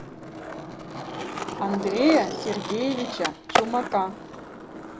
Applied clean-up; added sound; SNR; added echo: none; Skateboard; 3 dB; none.